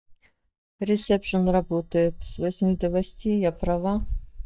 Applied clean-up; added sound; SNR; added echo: neural mask model DeepFilterNet 3.